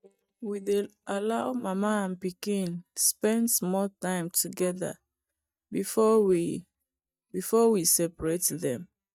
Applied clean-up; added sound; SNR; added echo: neural mask model DeepFilterNet 3.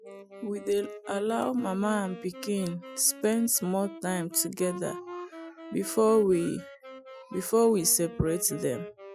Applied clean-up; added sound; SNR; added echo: classical method Wiener filter.